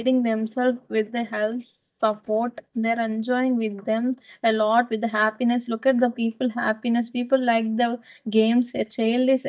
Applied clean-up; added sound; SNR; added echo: neural mask model DeepFilterNet 3.